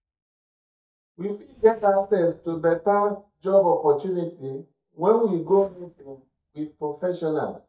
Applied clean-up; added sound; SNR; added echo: neural mask model DeepFilterNet 3.